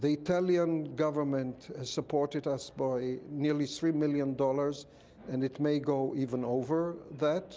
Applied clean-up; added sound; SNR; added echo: none; none; none; none.